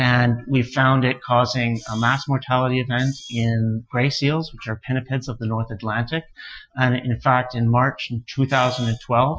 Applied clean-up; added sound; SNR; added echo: classical method Wiener filter.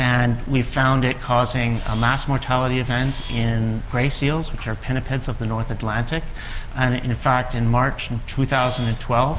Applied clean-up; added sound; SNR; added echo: none; Camera; 17 dB; none.